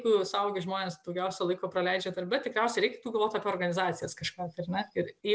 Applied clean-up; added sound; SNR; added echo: none; none; none; none.